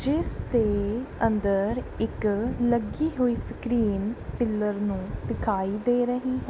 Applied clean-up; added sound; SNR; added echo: none; none; none; none.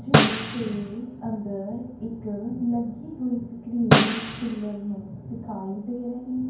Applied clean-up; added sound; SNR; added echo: none; Snare drum; -5 dB; reverberation time 0.9 s.